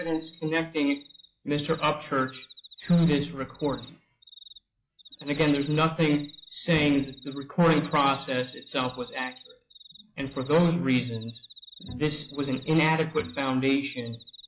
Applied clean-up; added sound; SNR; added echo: classical method log-MMSE.